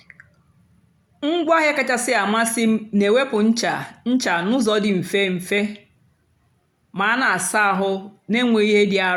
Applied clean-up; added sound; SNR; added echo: none; none; none; none.